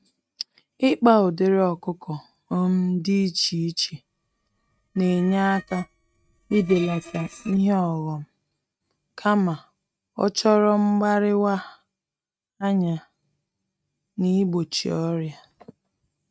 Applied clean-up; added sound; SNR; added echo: neural mask model RNNoise.